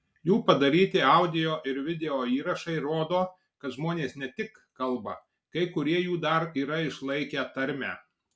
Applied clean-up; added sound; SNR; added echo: none; none; none; none.